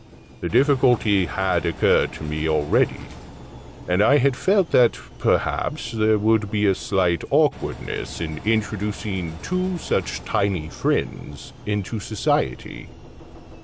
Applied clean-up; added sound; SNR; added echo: none; Engine; 17 dB; none.